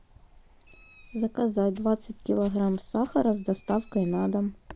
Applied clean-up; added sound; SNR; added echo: none; Walk, footsteps + Bird; 18 dB; none.